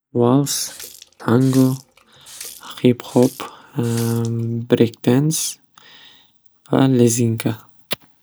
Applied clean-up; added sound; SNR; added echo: none; Water tap, faucet; 19 dB; none.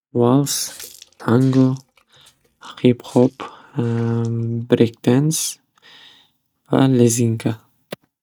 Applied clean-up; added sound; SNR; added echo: neural mask model RNNoise.